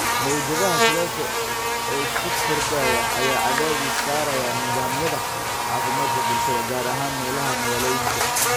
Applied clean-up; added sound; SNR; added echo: none; Buzz; -5 dB; none.